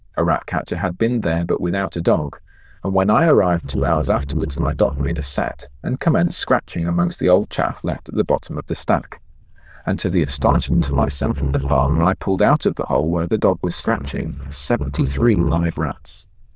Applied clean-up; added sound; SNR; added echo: neural diffusion model UNIVERSE++.